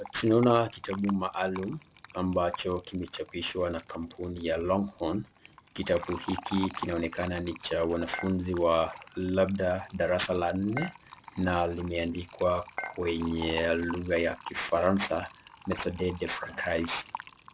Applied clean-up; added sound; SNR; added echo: none; Dishes, pots, and pans / Chink, clink + Fill (with liquid); 15 dB; none.